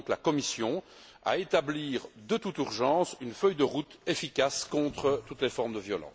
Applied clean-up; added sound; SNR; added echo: none; none; none; none.